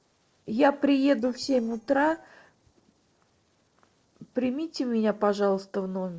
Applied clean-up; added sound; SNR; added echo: neural separator model SepFormer DNS4.